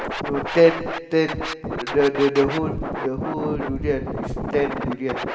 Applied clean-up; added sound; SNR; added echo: none; Scratching (performance technique); 5 dB; reverberation time 2.1 s.